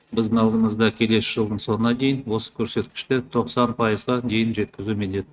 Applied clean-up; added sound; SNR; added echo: neural mask model RNNoise.